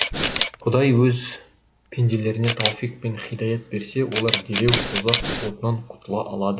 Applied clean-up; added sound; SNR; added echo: none; Breathing + Camera; 5 dB; none.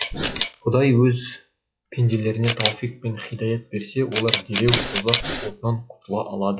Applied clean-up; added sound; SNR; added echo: classical method log-MMSE.